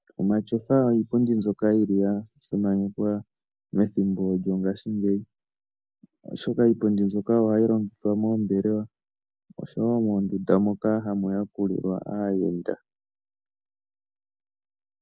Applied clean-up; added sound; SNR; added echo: none; none; none; none.